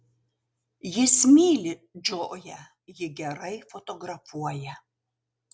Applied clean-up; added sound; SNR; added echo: none; none; none; none.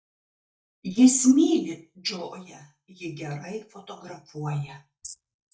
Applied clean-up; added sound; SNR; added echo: neural mask model DeepFilterNet 3.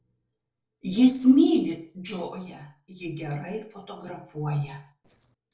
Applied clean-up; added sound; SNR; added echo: neural separator model SepFormer DNS4.